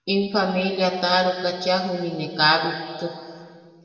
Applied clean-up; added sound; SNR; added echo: none; none; none; reverberation time 2.2 s.